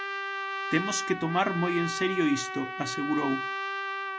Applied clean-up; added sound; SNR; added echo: none; Trumpet; 3 dB; none.